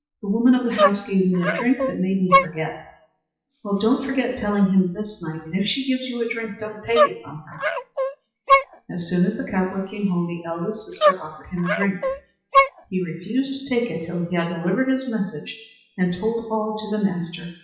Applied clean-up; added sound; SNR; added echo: classical method WPE with log-MMSE.